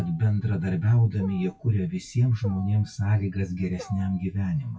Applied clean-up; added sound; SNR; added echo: classical method WPE with log-MMSE.